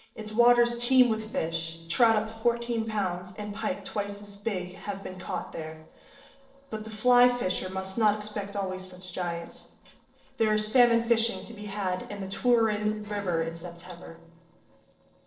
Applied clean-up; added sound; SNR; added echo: neural separator model SepFormer DNS4.